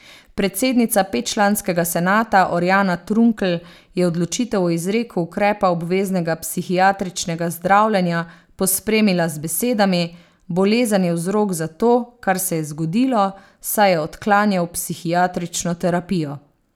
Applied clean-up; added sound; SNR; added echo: none; none; none; none.